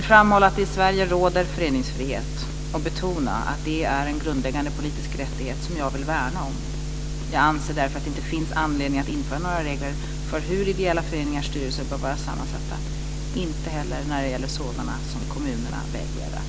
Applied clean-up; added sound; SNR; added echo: none; none; none; none.